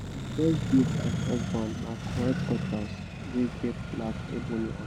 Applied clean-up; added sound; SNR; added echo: none; Accelerating, revving, vroom; 2 dB; none.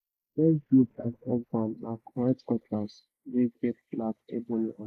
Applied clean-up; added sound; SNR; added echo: neural mask model Resemble Enhance denoiser.